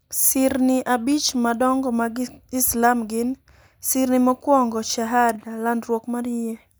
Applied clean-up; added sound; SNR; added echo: neural mask model DeepFilterNet 3.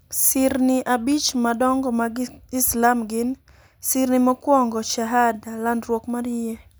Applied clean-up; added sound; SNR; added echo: none; none; none; none.